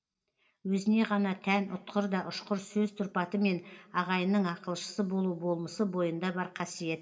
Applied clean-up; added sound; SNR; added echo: none; none; none; reverberation time 0.3 s.